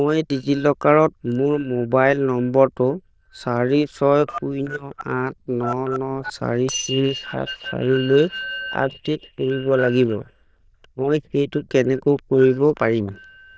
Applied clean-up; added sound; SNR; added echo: neural diffusion model UNIVERSE++.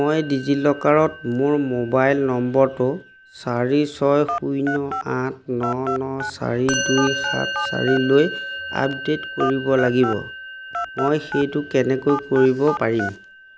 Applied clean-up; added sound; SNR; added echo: none; Telephone + Musical instrument; 9 dB; none.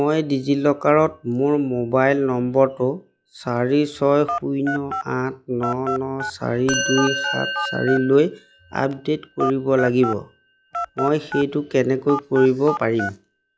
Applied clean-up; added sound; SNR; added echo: classical method log-MMSE.